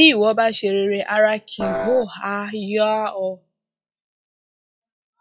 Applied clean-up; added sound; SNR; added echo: classical method log-MMSE.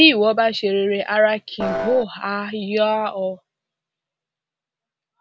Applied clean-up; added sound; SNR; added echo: none; Piano; 3 dB; none.